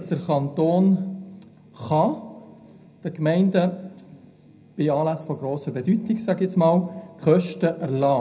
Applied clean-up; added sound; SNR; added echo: none; none; none; reverberation time 0.4 s.